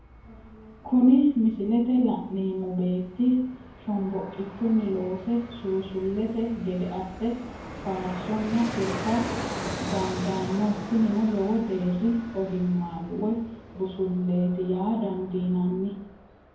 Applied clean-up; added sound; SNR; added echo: none; Fixed-wing aircraft, airplane; 12 dB; reverberation time 0.9 s.